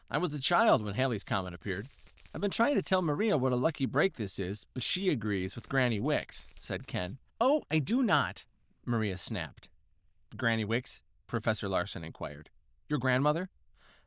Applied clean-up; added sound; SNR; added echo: neural diffusion model UNIVERSE++.